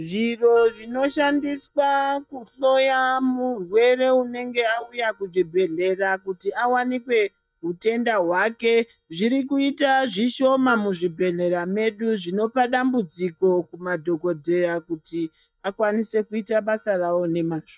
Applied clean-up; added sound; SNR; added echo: neural mask model DeepFilterNet 3.